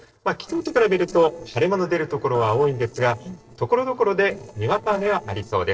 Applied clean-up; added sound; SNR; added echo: neural separator model SepFormer DNS4.